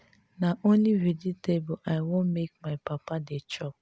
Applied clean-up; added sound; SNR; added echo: none; none; none; none.